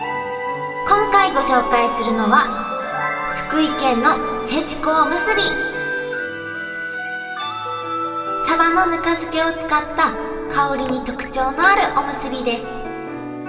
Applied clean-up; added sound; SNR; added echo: none; Door; 19 dB; reverberation time 2.5 s.